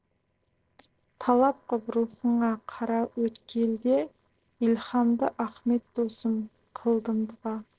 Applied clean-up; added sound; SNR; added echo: neural separator model SepFormer DNS4.